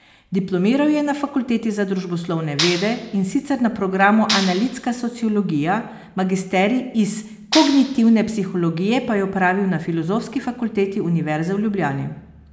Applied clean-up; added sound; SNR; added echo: none; Clapping; 7 dB; none.